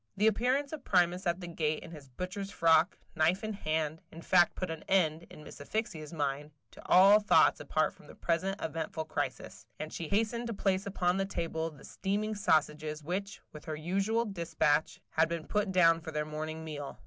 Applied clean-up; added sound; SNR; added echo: none; none; none; none.